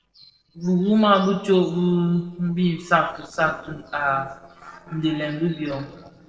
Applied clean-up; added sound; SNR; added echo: neural separator model SepFormer DNS4.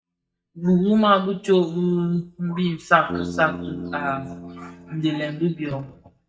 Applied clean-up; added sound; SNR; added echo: neural mask model DeepFilterNet 3.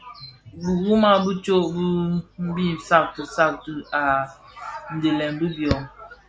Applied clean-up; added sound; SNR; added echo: none; none; none; none.